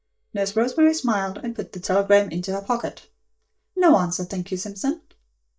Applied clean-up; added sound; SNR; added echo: neural mask model DeepFilterNet 3.